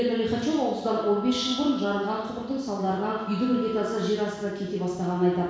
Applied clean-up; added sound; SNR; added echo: none; Wind instrument, woodwind instrument; 16 dB; reverberation time 1.1 s.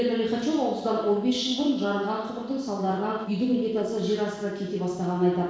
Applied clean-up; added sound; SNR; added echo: neural separator model SepFormer DNS4.